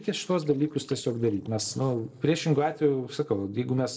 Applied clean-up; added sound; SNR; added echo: neural separator model SepFormer DNS4.